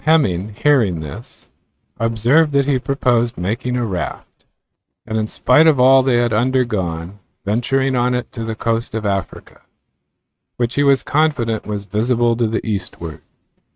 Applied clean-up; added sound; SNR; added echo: neural mask model RNNoise.